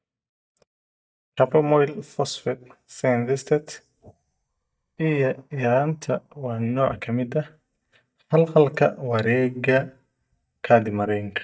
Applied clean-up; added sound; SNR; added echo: neural mask model DeepFilterNet 3.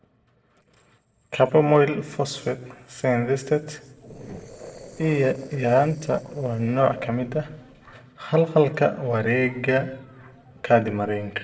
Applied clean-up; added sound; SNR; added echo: neural separator model SepFormer DNS4.